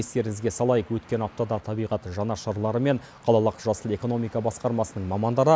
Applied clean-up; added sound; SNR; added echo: none; none; none; none.